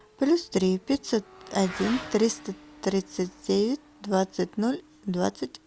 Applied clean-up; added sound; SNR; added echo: none; Motorcycle / Accelerating, revving, vroom; 18 dB; none.